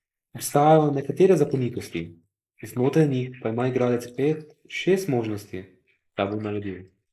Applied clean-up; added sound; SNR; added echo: neural mask model Resemble Enhance denoiser.